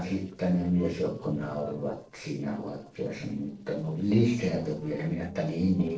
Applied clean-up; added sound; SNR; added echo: neural separator model SepFormer DNS4.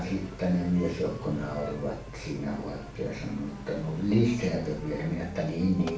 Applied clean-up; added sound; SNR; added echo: none; Engine; 13 dB; reverberation time 0.4 s.